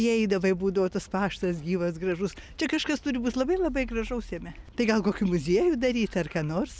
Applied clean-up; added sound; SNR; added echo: none; none; none; none.